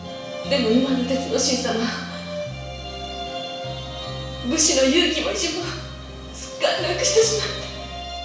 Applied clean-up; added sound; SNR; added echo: none; none; none; reverberation time 0.7 s.